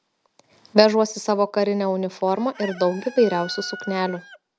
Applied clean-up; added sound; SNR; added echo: none; Chicken, rooster; 19 dB; none.